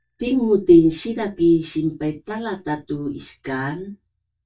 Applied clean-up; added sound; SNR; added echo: neural mask model DeepFilterNet 3.